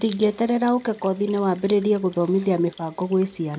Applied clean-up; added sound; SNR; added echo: none; Sink (filling or washing) / Water tap, faucet; 15 dB; none.